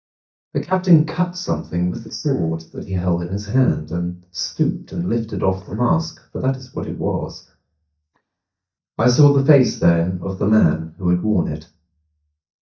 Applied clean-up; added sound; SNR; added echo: neural mask model DeepFilterNet 3.